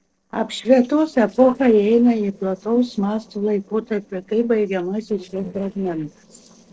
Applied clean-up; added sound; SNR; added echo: neural separator model SepFormer DNS4.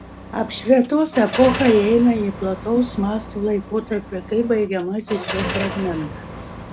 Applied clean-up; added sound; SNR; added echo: none; Car; 11 dB; none.